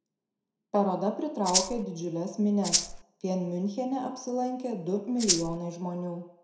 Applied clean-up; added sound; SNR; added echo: none; Rattle (instrument); -2 dB; reverberation time 0.6 s.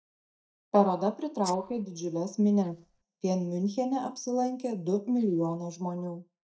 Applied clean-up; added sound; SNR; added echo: neural mask model DeepFilterNet 3.